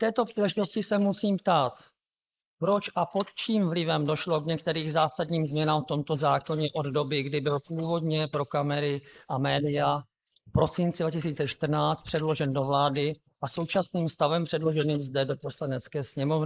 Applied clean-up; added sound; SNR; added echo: neural mask model Resemble Enhance denoiser.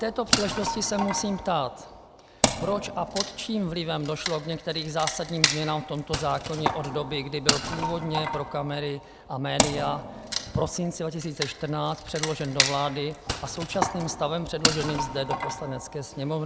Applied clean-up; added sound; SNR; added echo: none; Wood; 1 dB; none.